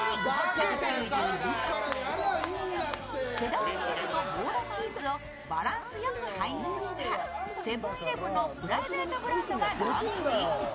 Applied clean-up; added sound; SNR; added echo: none; none; none; none.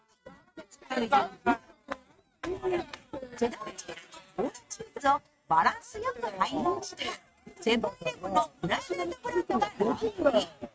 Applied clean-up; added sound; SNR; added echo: neural mask model RNNoise.